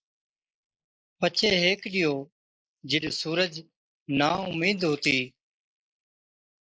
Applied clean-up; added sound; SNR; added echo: neural mask model Resemble Enhance denoiser.